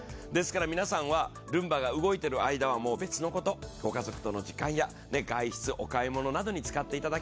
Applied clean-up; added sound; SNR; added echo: none; none; none; none.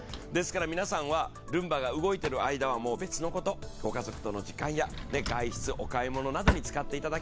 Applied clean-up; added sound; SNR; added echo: none; Drawer open or close; 6 dB; none.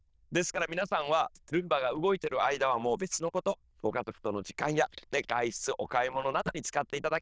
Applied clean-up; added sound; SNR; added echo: neural diffusion model UNIVERSE++.